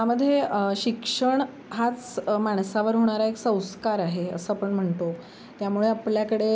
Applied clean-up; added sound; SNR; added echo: none; none; none; none.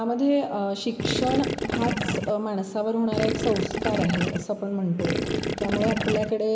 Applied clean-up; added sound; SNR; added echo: none; Gurgling / Liquid; 1 dB; reverberation time 2.6 s.